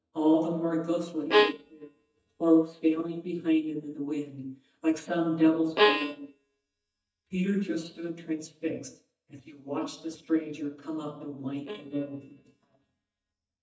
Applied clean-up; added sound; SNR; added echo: neural mask model DeepFilterNet 3.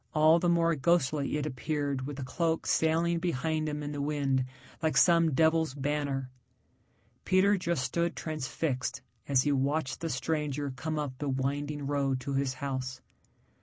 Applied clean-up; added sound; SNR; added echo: none; none; none; none.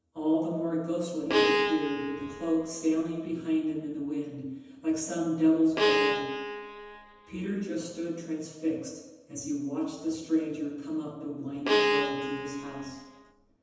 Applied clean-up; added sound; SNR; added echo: none; Bowed string instrument; -1 dB; reverberation time 1.1 s.